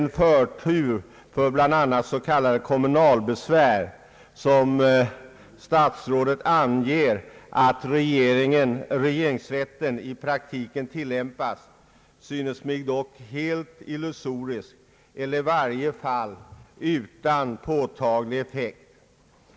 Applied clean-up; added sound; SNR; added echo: none; none; none; none.